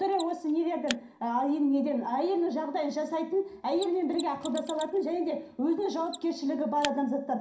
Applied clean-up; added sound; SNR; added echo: none; Mechanisms; 17 dB; reverberation time 0.5 s.